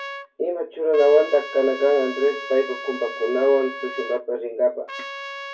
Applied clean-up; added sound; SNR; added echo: none; Trumpet; 12 dB; reverberation time 0.2 s.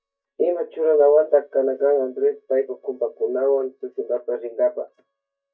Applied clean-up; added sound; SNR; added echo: neural mask model DeepFilterNet 3.